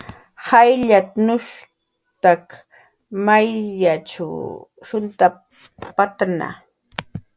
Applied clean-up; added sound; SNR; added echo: none; none; none; none.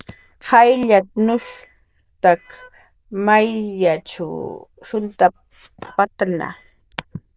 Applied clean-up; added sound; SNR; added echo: neural diffusion model UNIVERSE++.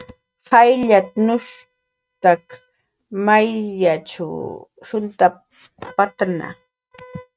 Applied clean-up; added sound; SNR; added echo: neural mask model RNNoise.